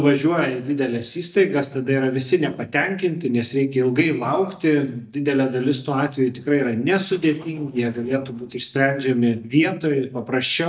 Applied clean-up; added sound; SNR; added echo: neural mask model DeepFilterNet 3.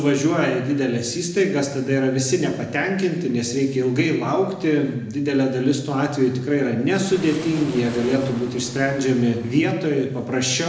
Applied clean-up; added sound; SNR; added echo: neural separator model SepFormer DNS4.